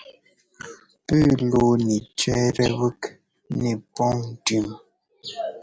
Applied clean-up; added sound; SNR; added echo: none; none; none; none.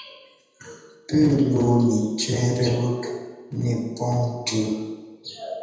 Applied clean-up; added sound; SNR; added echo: none; none; none; reverberation time 1.1 s.